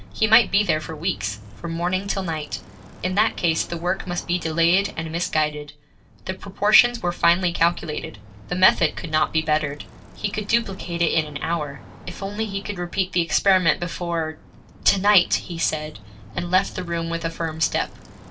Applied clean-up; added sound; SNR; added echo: none; Bicycle; 18 dB; reverberation time 0.2 s.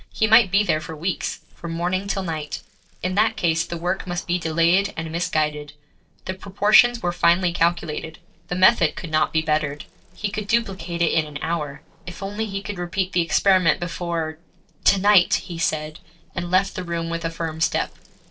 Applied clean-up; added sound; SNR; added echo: neural separator model SepFormer DNS4.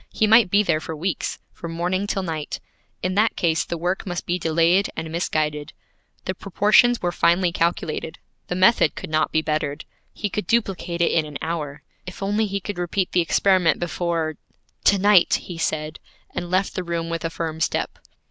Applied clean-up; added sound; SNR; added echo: none; none; none; none.